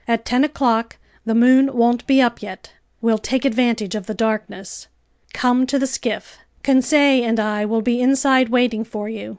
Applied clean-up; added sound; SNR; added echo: none; none; none; none.